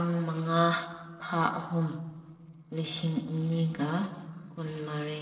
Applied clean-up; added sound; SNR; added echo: neural separator model SepFormer DNS4.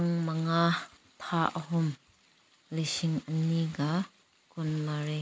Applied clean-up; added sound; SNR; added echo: none; none; none; none.